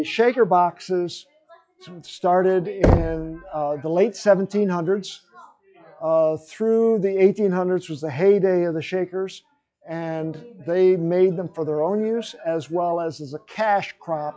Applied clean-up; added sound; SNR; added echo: classical method log-MMSE.